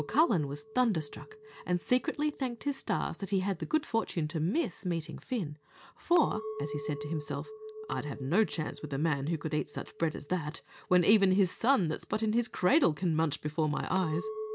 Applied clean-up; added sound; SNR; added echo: none; Chink, clink; 15 dB; none.